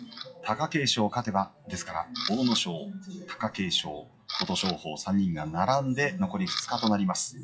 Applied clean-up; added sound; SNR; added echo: classical method WPE with log-MMSE.